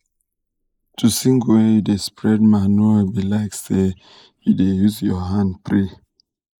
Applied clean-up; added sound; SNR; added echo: neural mask model Resemble Enhance denoiser.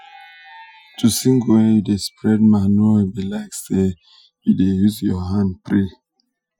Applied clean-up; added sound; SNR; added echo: classical method Wiener filter.